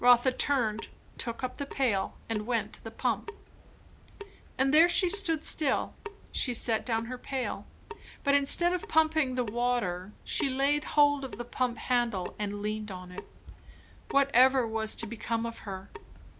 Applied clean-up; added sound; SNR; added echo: none; Drip / Sink (filling or washing) / Water tap, faucet; 16 dB; none.